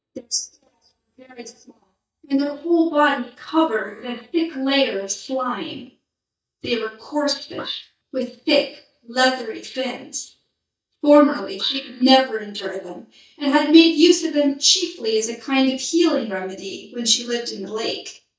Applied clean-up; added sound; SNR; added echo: neural mask model DeepFilterNet 3.